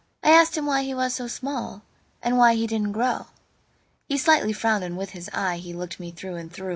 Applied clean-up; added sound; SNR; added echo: none; none; none; none.